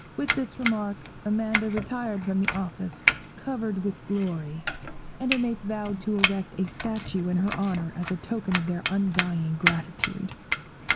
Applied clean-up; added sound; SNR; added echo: none; Domestic sounds, home sounds; 3 dB; none.